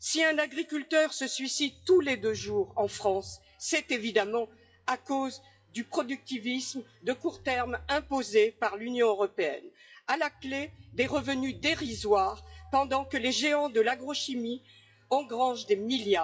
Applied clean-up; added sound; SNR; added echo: classical method WPE with log-MMSE.